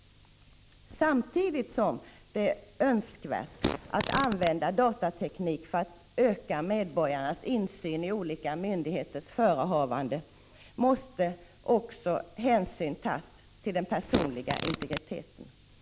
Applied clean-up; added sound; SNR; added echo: none; Fart; 3 dB; none.